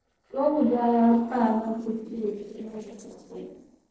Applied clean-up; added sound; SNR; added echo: neural separator model SepFormer DNS4.